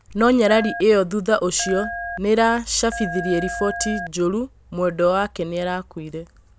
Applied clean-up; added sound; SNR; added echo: none; Telephone; 10 dB; none.